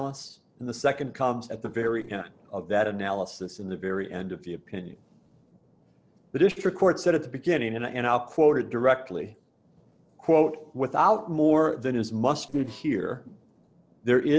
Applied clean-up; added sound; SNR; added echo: neural separator model SepFormer DNS4.